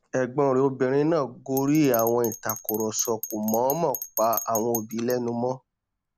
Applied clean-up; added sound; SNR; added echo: none; Bell; 13 dB; none.